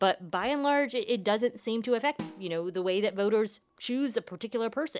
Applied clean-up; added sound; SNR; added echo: none; Snare drum; 15 dB; none.